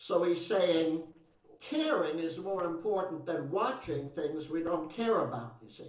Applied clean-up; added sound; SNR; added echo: neural separator model SepFormer DNS4.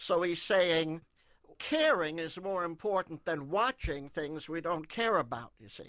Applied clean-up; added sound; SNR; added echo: none; none; none; none.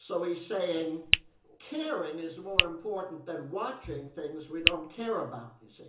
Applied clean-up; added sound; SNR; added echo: none; Finger snapping; -5 dB; reverberation time 0.7 s.